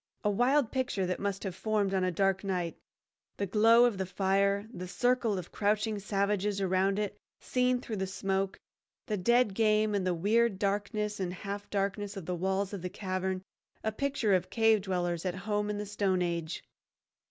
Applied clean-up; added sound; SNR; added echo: none; none; none; none.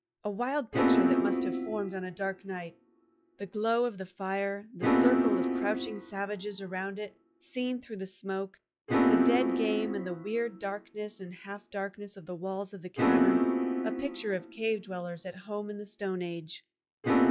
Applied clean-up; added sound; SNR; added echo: classical method log-MMSE.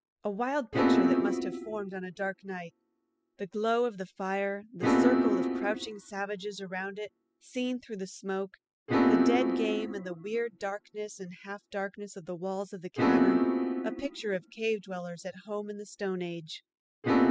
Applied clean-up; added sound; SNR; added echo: classical method spectral subtraction.